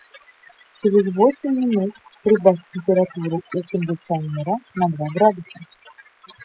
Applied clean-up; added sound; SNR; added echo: classical method spectral subtraction.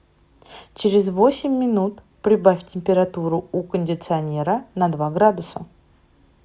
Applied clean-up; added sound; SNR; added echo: none; none; none; none.